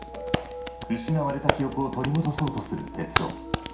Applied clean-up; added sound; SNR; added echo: none; Hands; 2 dB; reverberation time 0.5 s.